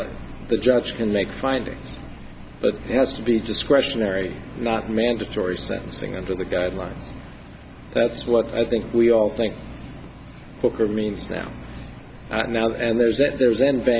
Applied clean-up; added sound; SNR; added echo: none; none; none; none.